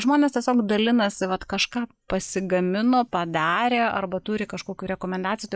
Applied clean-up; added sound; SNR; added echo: none; none; none; none.